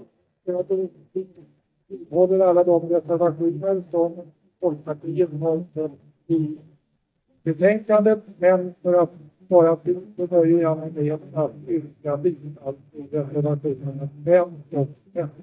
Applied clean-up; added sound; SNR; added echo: neural mask model DeepFilterNet 3.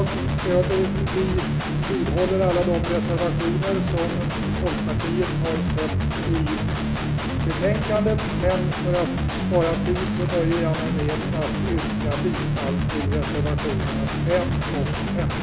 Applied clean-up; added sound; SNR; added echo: none; Guitar; -3 dB; reverberation time 2.7 s.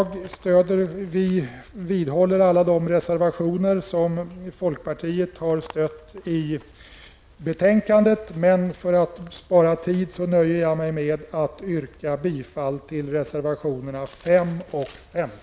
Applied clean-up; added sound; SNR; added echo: none; none; none; none.